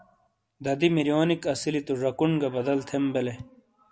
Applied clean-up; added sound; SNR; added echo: none; none; none; none.